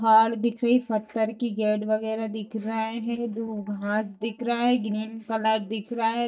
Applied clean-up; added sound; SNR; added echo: neural mask model DeepFilterNet 3.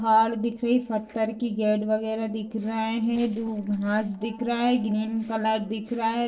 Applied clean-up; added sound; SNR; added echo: neural separator model SepFormer DNS4.